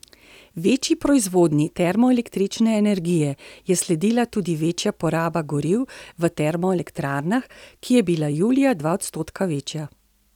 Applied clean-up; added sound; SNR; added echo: none; none; none; none.